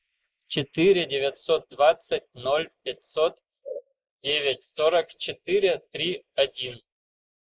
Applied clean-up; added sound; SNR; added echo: neural mask model Resemble Enhance denoiser.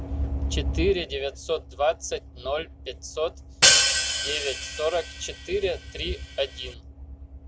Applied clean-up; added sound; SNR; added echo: none; Hi-hat; -4 dB; none.